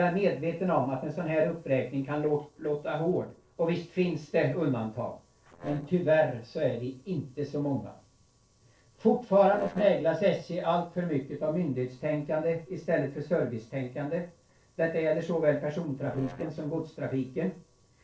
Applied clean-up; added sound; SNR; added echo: neural separator model SepFormer DNS4.